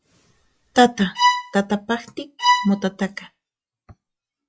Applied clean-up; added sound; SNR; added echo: classical method log-MMSE.